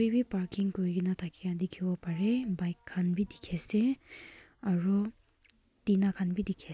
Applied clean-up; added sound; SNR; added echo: none; none; none; none.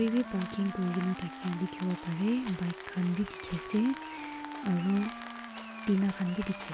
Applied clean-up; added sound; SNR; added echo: none; Rain + Wind instrument, woodwind instrument; 10 dB; none.